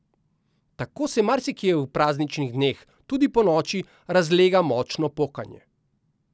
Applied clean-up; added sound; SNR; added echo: none; none; none; none.